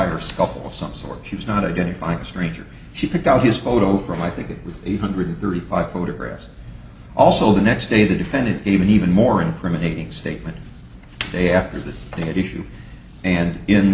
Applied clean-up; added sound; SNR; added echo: none; none; none; none.